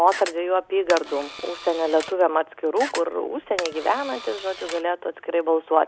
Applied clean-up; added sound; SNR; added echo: none; Camera; 13 dB; none.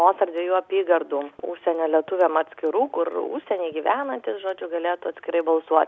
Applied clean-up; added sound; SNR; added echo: none; none; none; none.